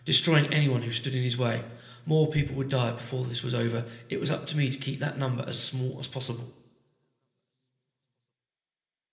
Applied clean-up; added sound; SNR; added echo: none; none; none; reverberation time 0.8 s.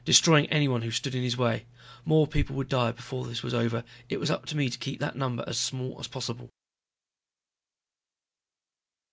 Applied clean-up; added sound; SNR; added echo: none; none; none; none.